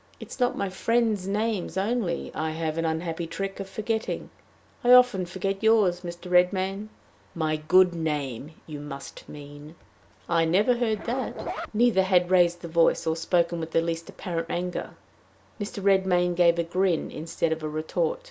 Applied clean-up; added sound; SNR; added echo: none; Zipper (clothing); 11 dB; none.